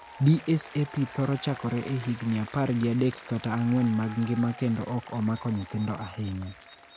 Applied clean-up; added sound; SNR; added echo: none; Applause; 18 dB; none.